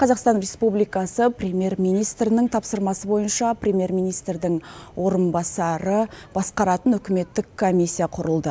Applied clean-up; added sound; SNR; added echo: none; none; none; none.